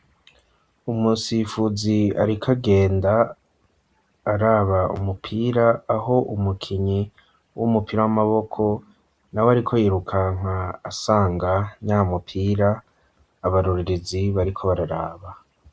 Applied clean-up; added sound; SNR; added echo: none; none; none; none.